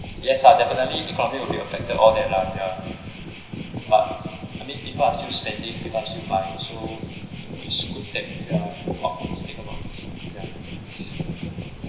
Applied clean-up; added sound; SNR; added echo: none; Waves, surf; 17 dB; reverberation time 0.9 s.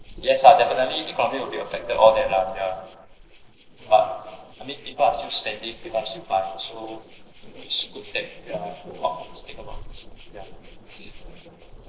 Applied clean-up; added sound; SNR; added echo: neural separator model SepFormer DNS4.